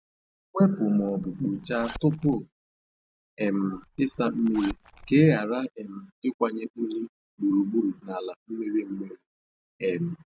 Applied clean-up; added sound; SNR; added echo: none; Zipper (clothing); 16 dB; none.